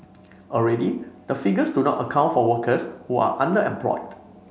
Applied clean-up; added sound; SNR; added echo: none; none; none; none.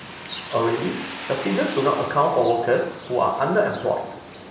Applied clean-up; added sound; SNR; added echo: none; Bird; 13 dB; reverberation time 0.7 s.